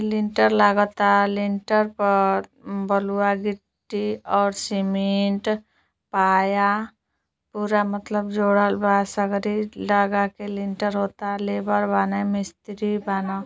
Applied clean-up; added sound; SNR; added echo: none; none; none; none.